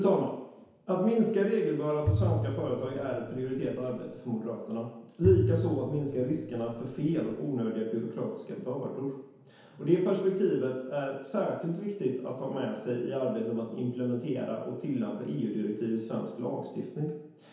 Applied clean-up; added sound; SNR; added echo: none; Bowed string instrument; 2 dB; reverberation time 1.0 s.